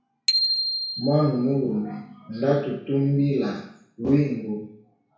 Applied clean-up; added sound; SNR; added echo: none; Bicycle bell; 5 dB; reverberation time 0.6 s.